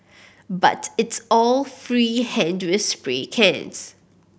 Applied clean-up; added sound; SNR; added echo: none; none; none; none.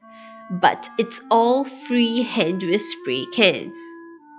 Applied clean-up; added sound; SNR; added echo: classical method log-MMSE.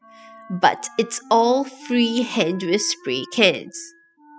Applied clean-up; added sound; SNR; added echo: classical method spectral subtraction.